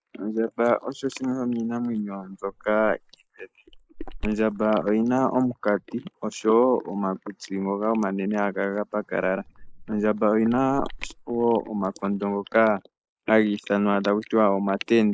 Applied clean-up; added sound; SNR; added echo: neural mask model Resemble Enhance denoiser.